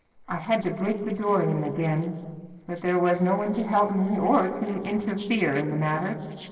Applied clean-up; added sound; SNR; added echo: neural separator model SepFormer DNS4.